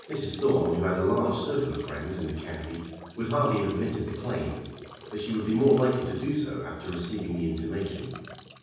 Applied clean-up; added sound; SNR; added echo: none; Drip / Trickle, dribble / Bathtub (filling or washing); 19 dB; reverberation time 1.1 s.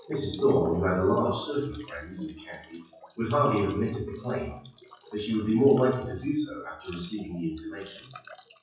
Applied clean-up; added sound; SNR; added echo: classical method WPE with log-MMSE.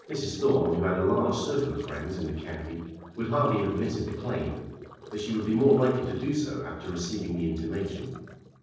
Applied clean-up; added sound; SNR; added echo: neural separator model SepFormer DNS4.